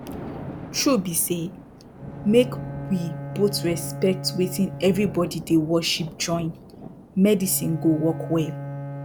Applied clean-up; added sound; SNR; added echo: none; Bowed string instrument + Thunder; 10 dB; none.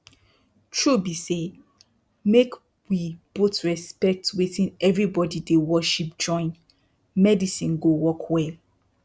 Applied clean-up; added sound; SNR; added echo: none; none; none; none.